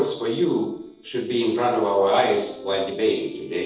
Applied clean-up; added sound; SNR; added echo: neural separator model SepFormer DNS4.